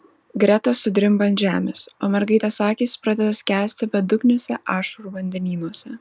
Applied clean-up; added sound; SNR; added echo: none; none; none; none.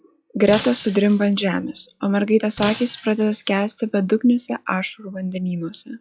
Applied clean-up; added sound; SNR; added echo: classical method log-MMSE.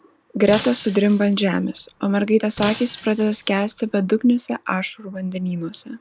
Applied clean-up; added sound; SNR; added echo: none; Shatter; 16 dB; none.